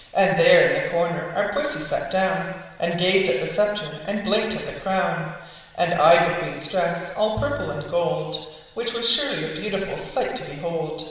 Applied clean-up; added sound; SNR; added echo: none; Piano; 16 dB; reverberation time 1.3 s.